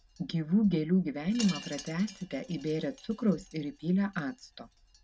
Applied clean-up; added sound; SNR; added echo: none; Wind chime; 18 dB; none.